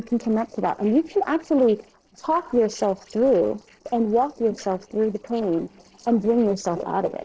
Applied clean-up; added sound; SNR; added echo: neural separator model SepFormer DNS4.